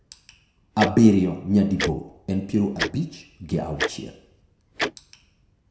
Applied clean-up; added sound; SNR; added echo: none; Tick-tock; 9 dB; reverberation time 0.6 s.